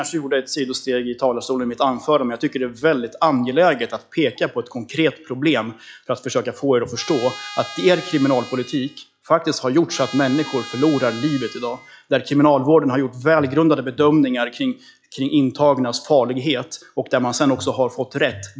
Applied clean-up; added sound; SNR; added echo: classical method log-MMSE.